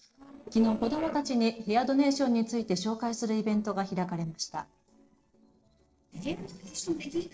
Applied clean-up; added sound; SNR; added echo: neural separator model SepFormer DNS4.